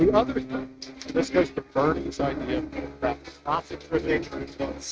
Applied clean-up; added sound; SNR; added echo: neural mask model RNNoise.